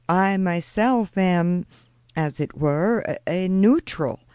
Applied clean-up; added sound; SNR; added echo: none; none; none; none.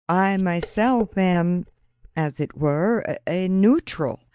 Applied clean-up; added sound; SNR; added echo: neural mask model DeepFilterNet 3.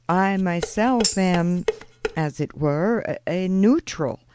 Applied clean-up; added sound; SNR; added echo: none; Dishes, pots, and pans + Tambourine; 7 dB; none.